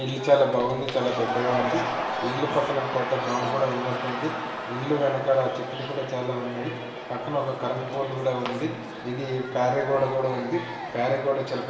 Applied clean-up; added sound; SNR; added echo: none; Crowd / Cheering; 6 dB; reverberation time 1.0 s.